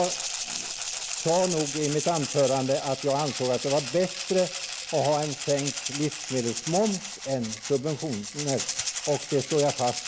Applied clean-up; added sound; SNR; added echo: none; Rattle (instrument); 6 dB; none.